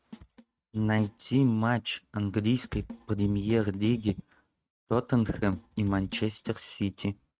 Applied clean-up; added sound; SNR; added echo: neural mask model RNNoise.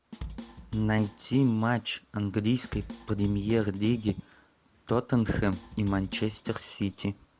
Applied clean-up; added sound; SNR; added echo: none; Drum kit; 15 dB; none.